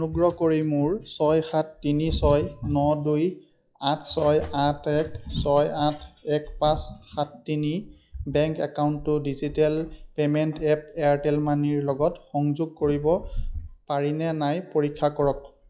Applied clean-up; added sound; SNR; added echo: classical method log-MMSE.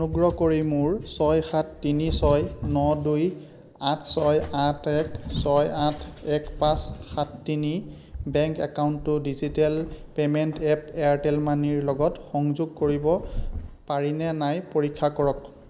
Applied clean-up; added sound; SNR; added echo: none; Cat; 11 dB; none.